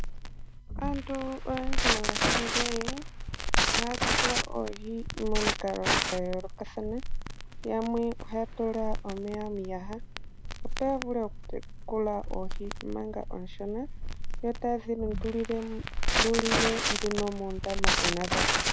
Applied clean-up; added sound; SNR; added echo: none; Crackle; -3 dB; none.